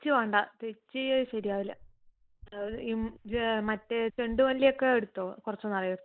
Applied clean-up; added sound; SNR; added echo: neural mask model Resemble Enhance denoiser.